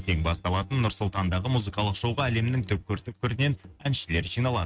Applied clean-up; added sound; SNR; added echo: neural mask model RNNoise.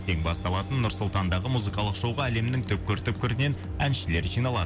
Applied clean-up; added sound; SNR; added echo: none; Microwave oven; 9 dB; none.